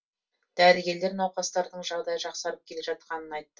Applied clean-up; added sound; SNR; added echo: none; none; none; reverberation time 0.1 s.